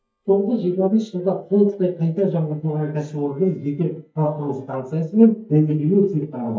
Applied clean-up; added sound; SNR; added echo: neural mask model DeepFilterNet 3.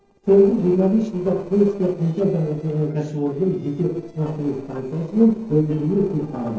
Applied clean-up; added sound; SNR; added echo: neural separator model SepFormer DNS4.